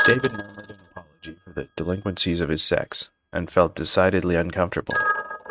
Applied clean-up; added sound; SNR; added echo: neural mask model RNNoise.